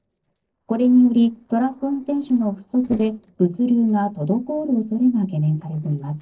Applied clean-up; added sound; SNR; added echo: neural separator model SepFormer DNS4.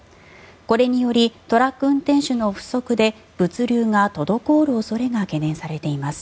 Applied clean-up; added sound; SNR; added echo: none; none; none; none.